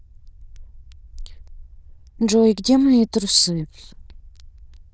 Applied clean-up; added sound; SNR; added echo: neural diffusion model UNIVERSE++.